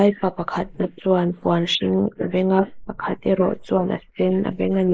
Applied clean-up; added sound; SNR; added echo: neural mask model Resemble Enhance denoiser.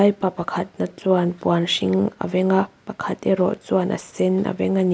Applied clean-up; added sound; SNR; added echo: none; none; none; none.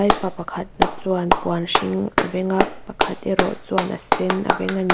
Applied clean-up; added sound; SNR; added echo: none; Clapping; -1 dB; none.